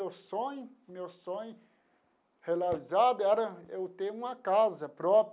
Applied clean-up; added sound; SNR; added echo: none; none; none; none.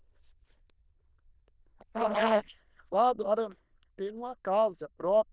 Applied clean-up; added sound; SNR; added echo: neural diffusion model UNIVERSE++.